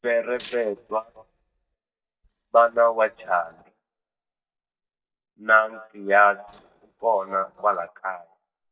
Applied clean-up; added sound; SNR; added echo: neural mask model DeepFilterNet 3.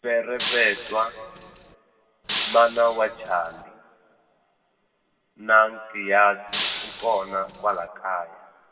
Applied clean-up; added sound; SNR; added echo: none; Shatter; 8 dB; reverberation time 2.1 s.